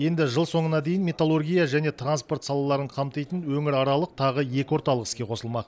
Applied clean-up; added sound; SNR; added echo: none; none; none; none.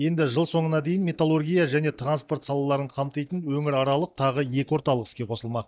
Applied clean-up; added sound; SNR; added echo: neural mask model DeepFilterNet 3.